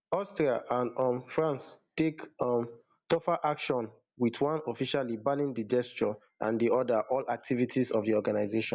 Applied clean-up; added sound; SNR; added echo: none; none; none; none.